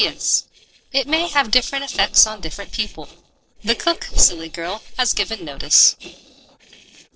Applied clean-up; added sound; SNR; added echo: neural separator model SepFormer DNS4.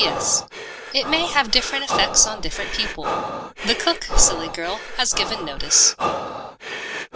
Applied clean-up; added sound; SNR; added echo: none; Breathing; 7 dB; none.